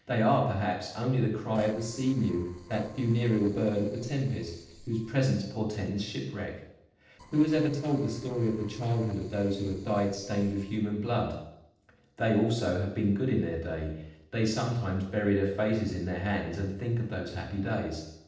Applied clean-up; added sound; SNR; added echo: neural separator model SepFormer DNS4.